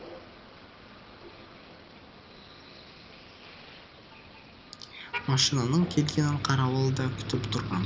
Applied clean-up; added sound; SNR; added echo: none; Motor vehicle (road); 9 dB; none.